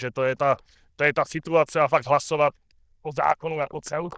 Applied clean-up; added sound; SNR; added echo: neural diffusion model UNIVERSE++.